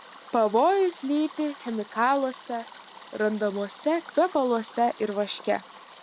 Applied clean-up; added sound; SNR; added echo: none; Stream; 17 dB; none.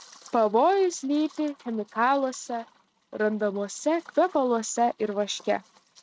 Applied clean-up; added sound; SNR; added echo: neural mask model RNNoise.